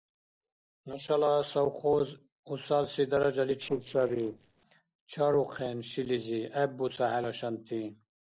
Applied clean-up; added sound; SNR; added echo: neural separator model SepFormer DNS4.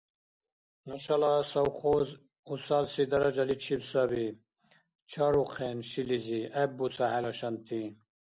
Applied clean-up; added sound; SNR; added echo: none; none; none; none.